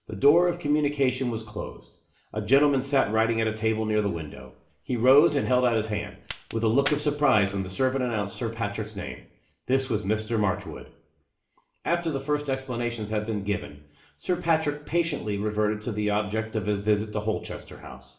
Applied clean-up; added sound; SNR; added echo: none; Crack; 15 dB; reverberation time 0.5 s.